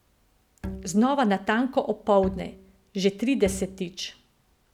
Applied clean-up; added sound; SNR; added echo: none; Bowed string instrument; 14 dB; none.